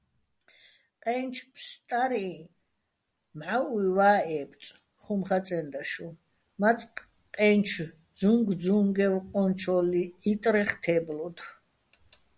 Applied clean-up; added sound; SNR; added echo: none; none; none; none.